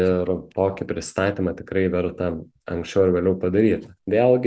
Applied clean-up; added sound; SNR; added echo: none; none; none; none.